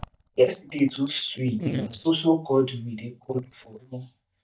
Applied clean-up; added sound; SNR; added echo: neural mask model DeepFilterNet 3.